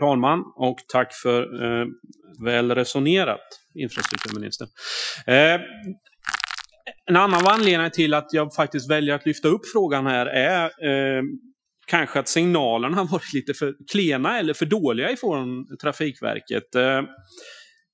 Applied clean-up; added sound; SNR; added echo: classical method Wiener filter.